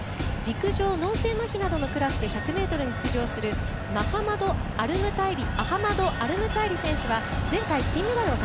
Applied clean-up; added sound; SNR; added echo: none; none; none; none.